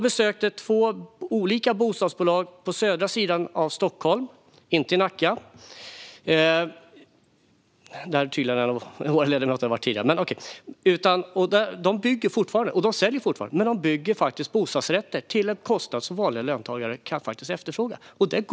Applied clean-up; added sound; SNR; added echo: none; none; none; none.